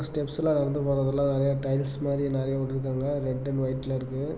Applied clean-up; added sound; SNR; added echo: none; none; none; none.